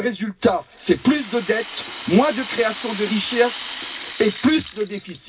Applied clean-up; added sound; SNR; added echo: none; Rattle (instrument); 13 dB; reverberation time 0.4 s.